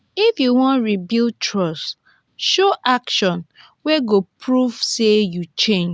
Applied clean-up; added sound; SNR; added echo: none; none; none; none.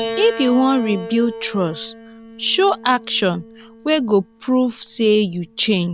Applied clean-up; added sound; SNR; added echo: none; Piano; 14 dB; none.